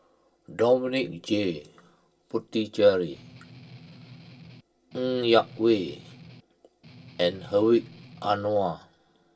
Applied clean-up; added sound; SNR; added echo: none; Strum; 20 dB; reverberation time 0.2 s.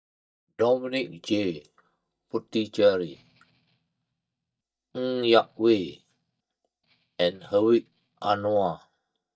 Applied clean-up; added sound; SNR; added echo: neural mask model DeepFilterNet 3.